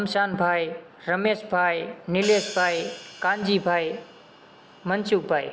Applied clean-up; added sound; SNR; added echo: none; Hi-hat; 15 dB; none.